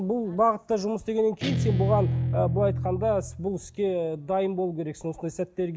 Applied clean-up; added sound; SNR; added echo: none; Guitar; 2 dB; none.